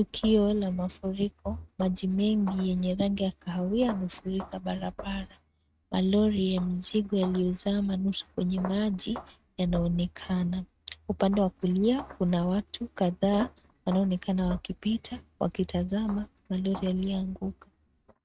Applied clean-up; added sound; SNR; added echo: neural mask model RNNoise.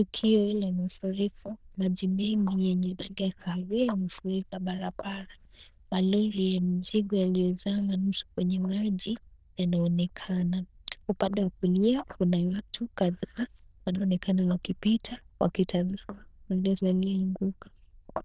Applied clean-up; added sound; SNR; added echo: neural diffusion model UNIVERSE++.